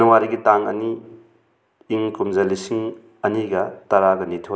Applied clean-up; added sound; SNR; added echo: none; none; none; none.